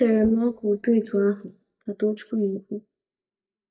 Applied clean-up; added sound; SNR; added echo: neural mask model DeepFilterNet 3.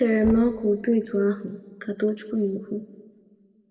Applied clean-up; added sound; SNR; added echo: none; Knock; 18 dB; reverberation time 0.9 s.